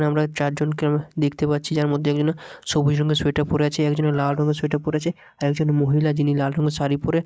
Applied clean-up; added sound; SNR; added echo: neural mask model DeepFilterNet 3.